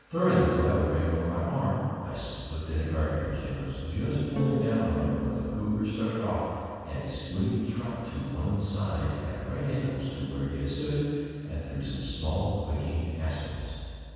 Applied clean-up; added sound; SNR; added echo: none; Electric guitar / Strum; 3 dB; reverberation time 2.1 s.